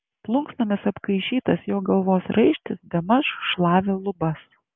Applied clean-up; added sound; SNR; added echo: none; none; none; none.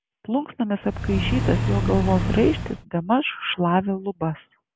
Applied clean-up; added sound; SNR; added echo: none; Accelerating, revving, vroom / Car; 0 dB; none.